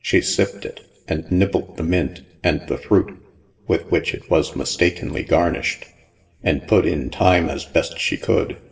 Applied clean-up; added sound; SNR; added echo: none; none; none; reverberation time 0.8 s.